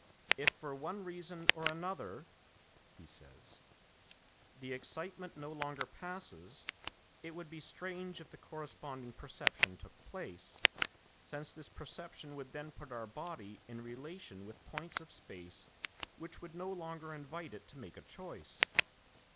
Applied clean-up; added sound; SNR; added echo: none; Tick; -4 dB; none.